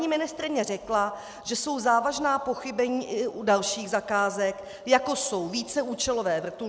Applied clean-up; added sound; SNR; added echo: none; none; none; none.